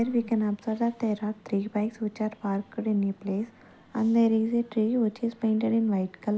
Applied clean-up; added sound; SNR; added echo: none; none; none; none.